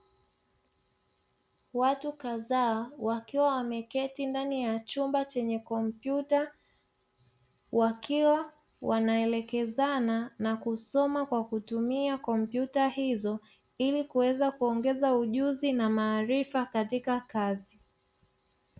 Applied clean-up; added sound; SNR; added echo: none; none; none; none.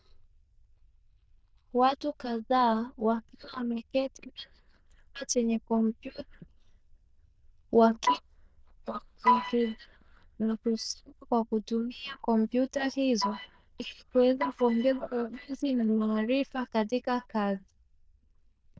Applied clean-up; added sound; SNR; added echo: neural diffusion model UNIVERSE++.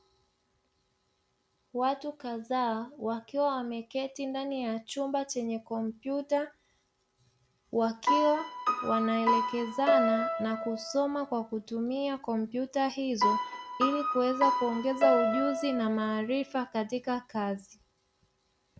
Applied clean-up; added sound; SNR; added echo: none; Piano; -2 dB; none.